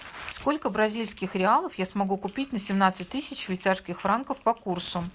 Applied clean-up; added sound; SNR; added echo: none; none; none; none.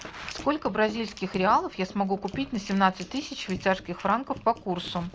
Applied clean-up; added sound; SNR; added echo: none; Wind chime; 18 dB; none.